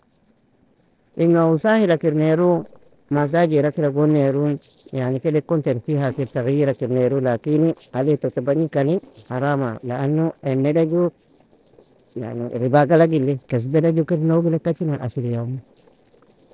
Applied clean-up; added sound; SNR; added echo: neural separator model SepFormer DNS4.